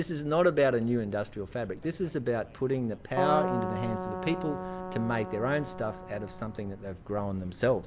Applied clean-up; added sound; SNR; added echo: none; Keyboard (musical); 5 dB; none.